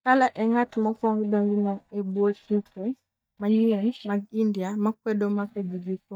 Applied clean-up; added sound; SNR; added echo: neural mask model DeepFilterNet 3.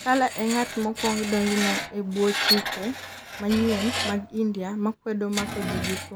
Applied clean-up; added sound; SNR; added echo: none; Screech; 5 dB; none.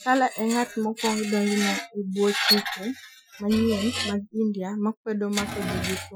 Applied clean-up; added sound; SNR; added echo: classical method Wiener filter.